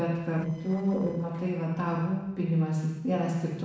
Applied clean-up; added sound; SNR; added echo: neural separator model SepFormer DNS4.